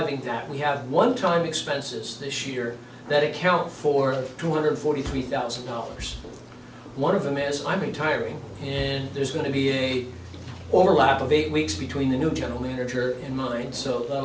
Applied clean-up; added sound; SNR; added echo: none; none; none; none.